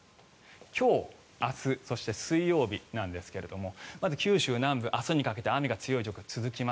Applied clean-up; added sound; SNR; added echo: none; none; none; none.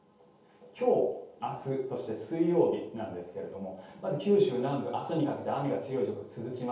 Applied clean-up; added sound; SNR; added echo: none; none; none; reverberation time 0.7 s.